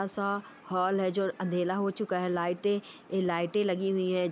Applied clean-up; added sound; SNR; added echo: none; none; none; none.